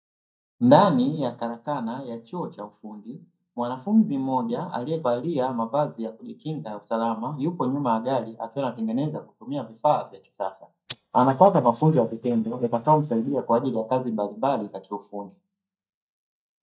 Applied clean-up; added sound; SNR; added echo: neural mask model DeepFilterNet 3.